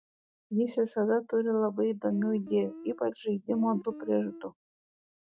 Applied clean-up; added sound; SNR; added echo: neural mask model RNNoise.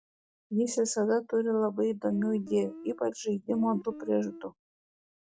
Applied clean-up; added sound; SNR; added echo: none; Guitar; 14 dB; none.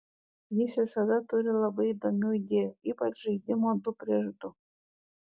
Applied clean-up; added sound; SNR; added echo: none; none; none; none.